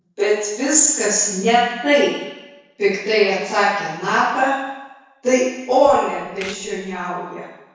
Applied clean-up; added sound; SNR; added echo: neural separator model SepFormer DNS4.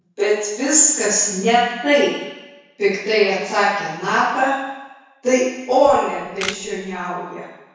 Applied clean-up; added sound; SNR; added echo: none; Camera; 13 dB; reverberation time 1.0 s.